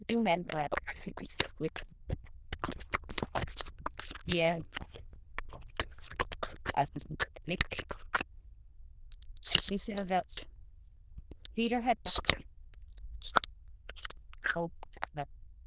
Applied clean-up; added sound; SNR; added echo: neural diffusion model UNIVERSE++.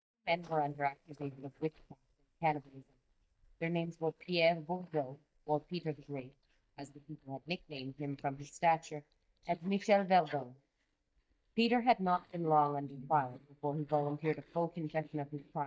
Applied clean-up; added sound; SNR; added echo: neural mask model DeepFilterNet 3.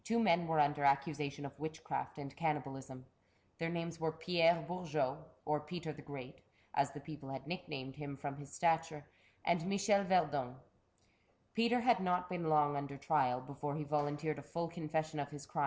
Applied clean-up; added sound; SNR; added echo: none; none; none; none.